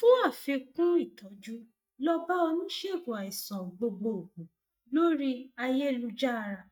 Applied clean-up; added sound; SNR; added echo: neural mask model DeepFilterNet 3.